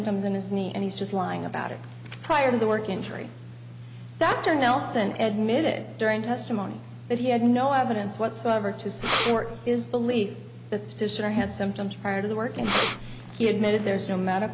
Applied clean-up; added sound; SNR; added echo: none; Breathing; -2 dB; none.